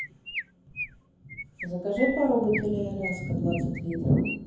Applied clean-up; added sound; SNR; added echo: none; Chirp, tweet; 11 dB; reverberation time 0.7 s.